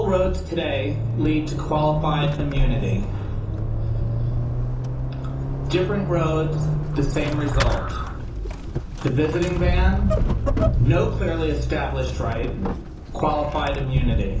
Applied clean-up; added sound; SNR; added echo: none; Squeak / Accelerating, revving, vroom / Vehicle; -2 dB; reverberation time 0.6 s.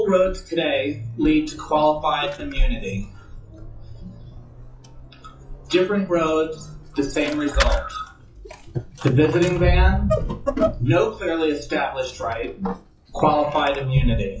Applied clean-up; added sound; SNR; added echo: classical method WPE with log-MMSE.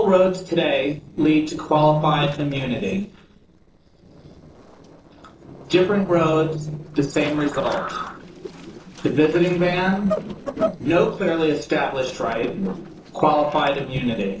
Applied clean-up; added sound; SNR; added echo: neural separator model SepFormer DNS4.